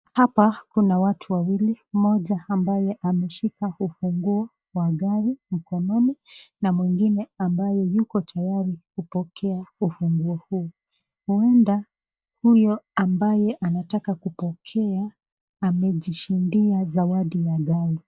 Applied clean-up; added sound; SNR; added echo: neural mask model DeepFilterNet 3.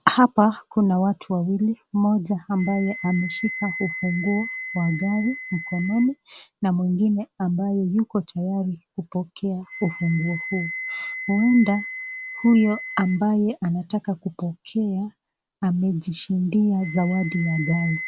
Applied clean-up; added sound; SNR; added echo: none; Wind instrument, woodwind instrument; 13 dB; none.